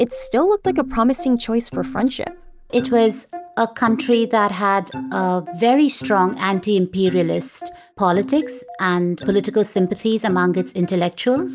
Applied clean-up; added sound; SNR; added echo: none; none; none; none.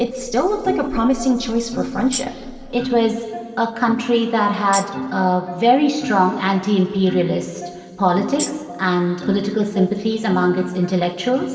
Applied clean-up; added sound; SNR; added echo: none; Tambourine; 13 dB; reverberation time 2.3 s.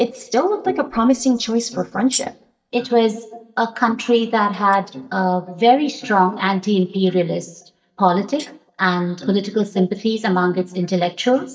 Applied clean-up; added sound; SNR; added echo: neural mask model DeepFilterNet 3.